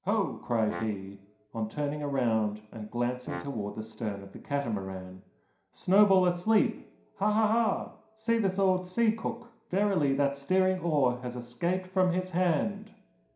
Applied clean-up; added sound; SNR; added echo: none; Brass instrument; 15 dB; reverberation time 0.5 s.